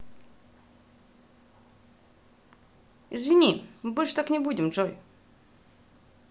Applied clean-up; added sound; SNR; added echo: none; none; none; none.